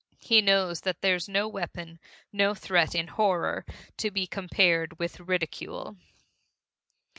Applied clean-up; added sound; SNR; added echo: none; none; none; none.